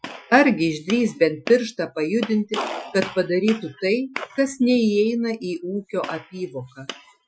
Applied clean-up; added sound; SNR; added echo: classical method Wiener filter.